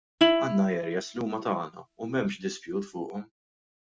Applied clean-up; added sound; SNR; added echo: neural mask model RNNoise.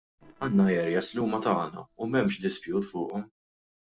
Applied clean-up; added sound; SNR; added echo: neural separator model SepFormer DNS4.